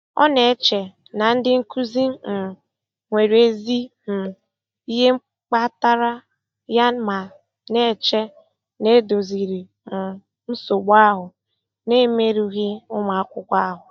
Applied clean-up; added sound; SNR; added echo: neural mask model DeepFilterNet 3.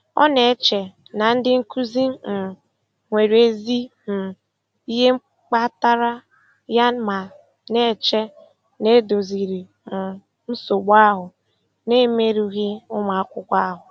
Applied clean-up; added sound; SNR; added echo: none; none; none; none.